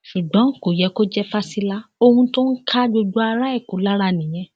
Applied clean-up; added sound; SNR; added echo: none; none; none; none.